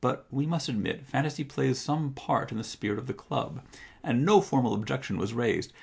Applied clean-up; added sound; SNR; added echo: none; none; none; none.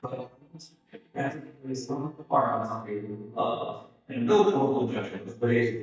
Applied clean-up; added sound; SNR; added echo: neural mask model DeepFilterNet 3.